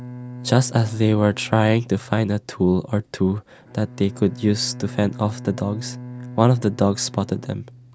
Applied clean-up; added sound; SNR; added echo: none; Bowed string instrument; 16 dB; none.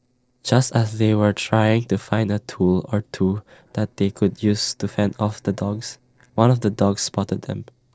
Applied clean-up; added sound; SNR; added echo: neural separator model SepFormer DNS4.